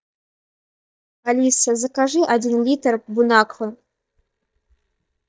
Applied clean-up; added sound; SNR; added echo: neural mask model DeepFilterNet 3.